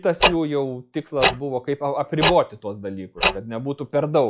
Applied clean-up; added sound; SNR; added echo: classical method log-MMSE.